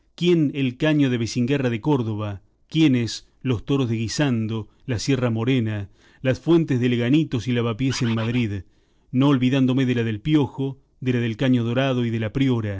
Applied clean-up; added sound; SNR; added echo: neural separator model SepFormer DNS4.